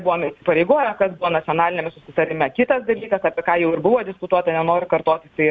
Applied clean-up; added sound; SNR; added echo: none; none; none; none.